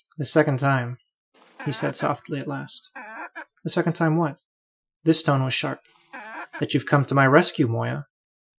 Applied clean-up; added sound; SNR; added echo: classical method Wiener filter.